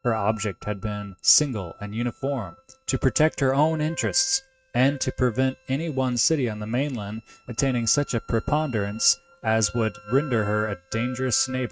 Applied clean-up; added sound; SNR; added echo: neural mask model RNNoise.